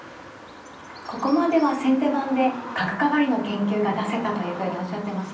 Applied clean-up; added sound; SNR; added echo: none; Bird vocalization, bird call, bird song; 13 dB; reverberation time 0.6 s.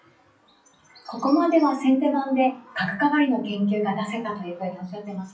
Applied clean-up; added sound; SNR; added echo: classical method WPE with log-MMSE.